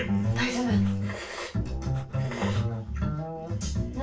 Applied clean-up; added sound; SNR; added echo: none; Breathing; 19 dB; reverberation time 0.2 s.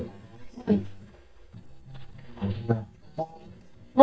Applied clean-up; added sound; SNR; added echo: neural mask model DeepFilterNet 3.